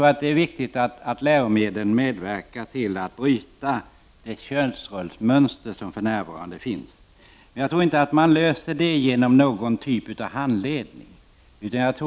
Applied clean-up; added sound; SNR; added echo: none; none; none; none.